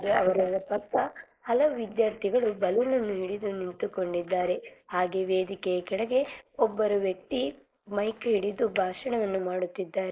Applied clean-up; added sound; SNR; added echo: neural mask model Resemble Enhance denoiser.